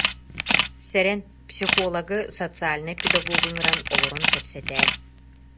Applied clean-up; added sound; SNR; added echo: none; Camera; -4 dB; none.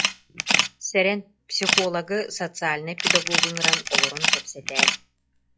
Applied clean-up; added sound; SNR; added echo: classical method log-MMSE.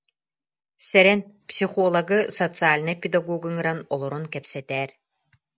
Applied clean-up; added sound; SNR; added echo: none; none; none; none.